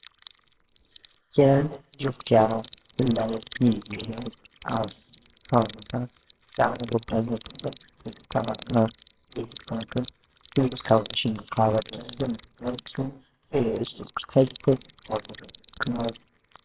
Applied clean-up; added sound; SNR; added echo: neural separator model SepFormer WHAMR!.